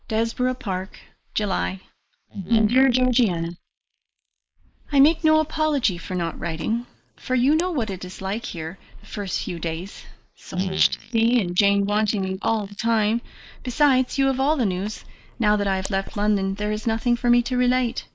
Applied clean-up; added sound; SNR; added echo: neural mask model Resemble Enhance denoiser.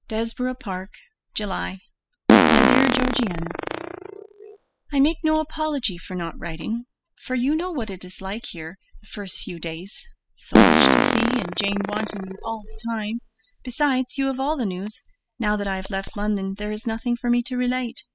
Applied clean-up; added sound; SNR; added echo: classical method spectral subtraction.